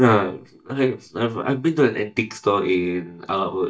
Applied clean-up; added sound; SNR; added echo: neural mask model DeepFilterNet 3.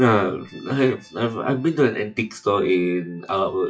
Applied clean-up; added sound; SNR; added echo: classical method WPE with log-MMSE.